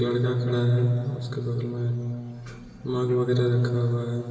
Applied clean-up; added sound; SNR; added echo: none; none; none; reverberation time 2.8 s.